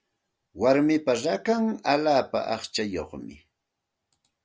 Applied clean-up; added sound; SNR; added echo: none; none; none; none.